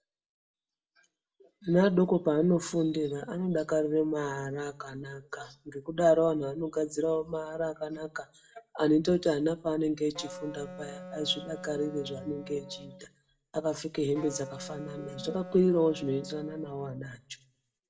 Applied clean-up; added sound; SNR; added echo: none; Wind instrument, woodwind instrument; 14 dB; reverberation time 0.4 s.